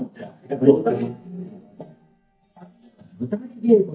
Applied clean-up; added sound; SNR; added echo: neural mask model DeepFilterNet 3.